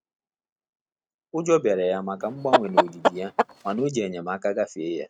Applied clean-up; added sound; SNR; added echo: neural mask model RNNoise.